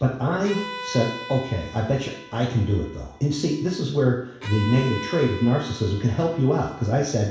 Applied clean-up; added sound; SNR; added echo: none; Bowed string instrument; 15 dB; reverberation time 0.7 s.